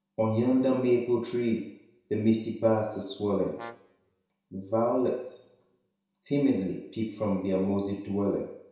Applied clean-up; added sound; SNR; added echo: none; Brass instrument; 19 dB; reverberation time 0.7 s.